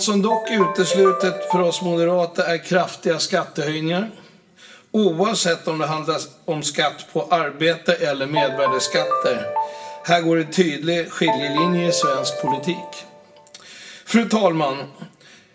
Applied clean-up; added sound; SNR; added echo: none; Ringtone; 4 dB; reverberation time 0.5 s.